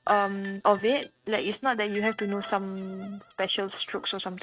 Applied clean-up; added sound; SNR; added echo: neural mask model RNNoise.